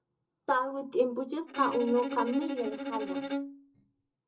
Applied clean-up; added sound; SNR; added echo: neural separator model SepFormer DNS4.